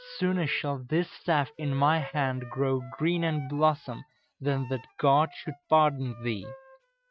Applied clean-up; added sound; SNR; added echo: neural mask model RNNoise.